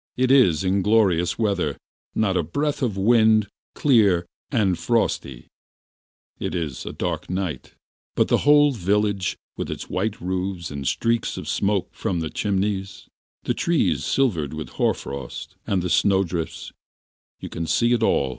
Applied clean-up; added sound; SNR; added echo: none; none; none; none.